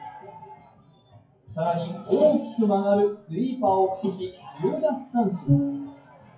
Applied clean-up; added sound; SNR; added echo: classical method WPE with log-MMSE.